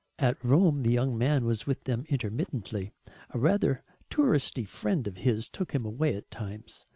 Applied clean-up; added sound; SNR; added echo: none; none; none; none.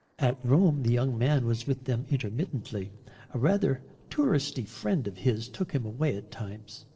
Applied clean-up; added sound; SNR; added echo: neural separator model SepFormer DNS4.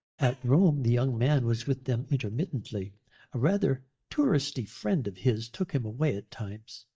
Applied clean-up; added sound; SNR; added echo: neural mask model DeepFilterNet 3.